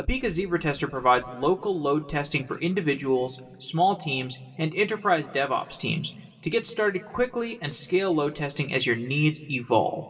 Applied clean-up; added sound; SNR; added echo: none; none; none; reverberation time 2.9 s.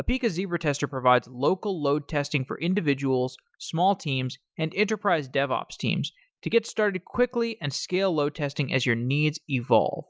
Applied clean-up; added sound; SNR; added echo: none; none; none; none.